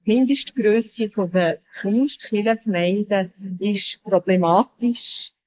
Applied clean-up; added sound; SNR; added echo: neural mask model Resemble Enhance denoiser.